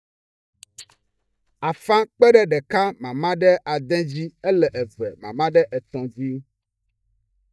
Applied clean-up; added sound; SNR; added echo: neural mask model DeepFilterNet 3.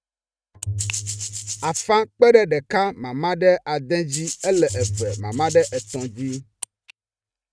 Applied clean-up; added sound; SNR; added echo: neural mask model RNNoise.